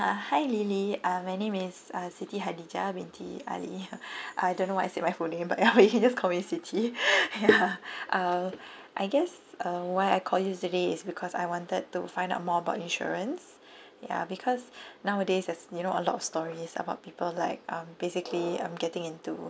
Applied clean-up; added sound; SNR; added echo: none; none; none; none.